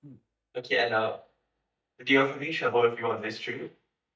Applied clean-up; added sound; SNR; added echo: neural mask model DeepFilterNet 3.